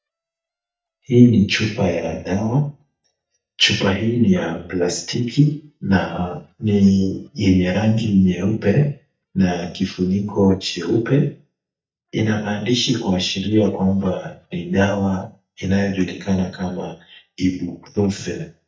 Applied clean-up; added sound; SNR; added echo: neural mask model DeepFilterNet 3.